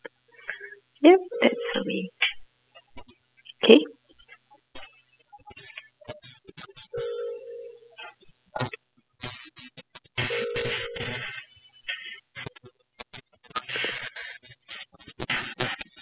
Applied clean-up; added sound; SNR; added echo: classical method spectral subtraction.